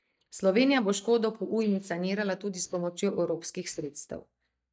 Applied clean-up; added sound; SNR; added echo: neural mask model DeepFilterNet 3.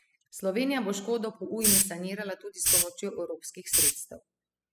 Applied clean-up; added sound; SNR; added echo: classical method spectral subtraction.